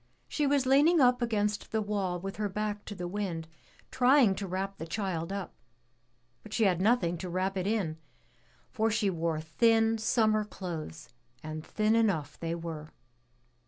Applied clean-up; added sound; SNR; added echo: none; none; none; none.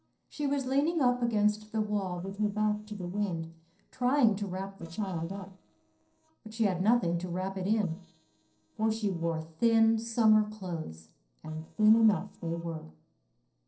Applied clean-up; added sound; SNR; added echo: neural separator model SepFormer DNS4.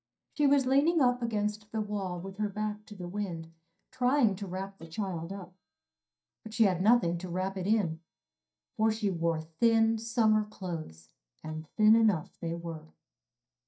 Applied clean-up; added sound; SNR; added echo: neural mask model DeepFilterNet 3.